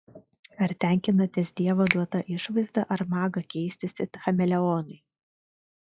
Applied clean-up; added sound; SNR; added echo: classical method log-MMSE.